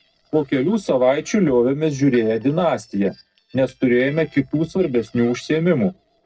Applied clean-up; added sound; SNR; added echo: neural separator model SepFormer DNS4.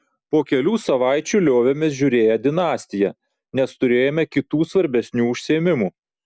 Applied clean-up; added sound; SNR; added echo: none; none; none; none.